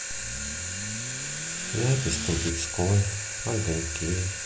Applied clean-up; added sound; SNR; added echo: none; Accelerating, revving, vroom / Car; 10 dB; none.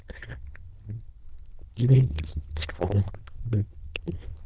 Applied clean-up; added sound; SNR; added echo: neural diffusion model UNIVERSE++.